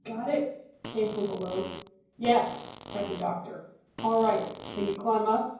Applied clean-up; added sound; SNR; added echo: none; Fart; 13 dB; reverberation time 0.9 s.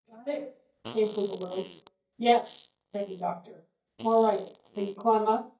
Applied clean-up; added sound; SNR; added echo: neural mask model DeepFilterNet 3.